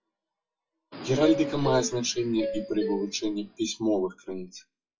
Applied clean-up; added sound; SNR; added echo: classical method WPE with log-MMSE.